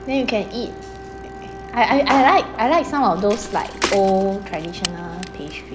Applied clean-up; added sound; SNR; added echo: none; Bicycle + Wind instrument, woodwind instrument; 12 dB; none.